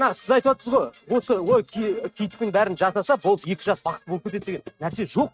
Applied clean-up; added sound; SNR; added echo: neural mask model RNNoise.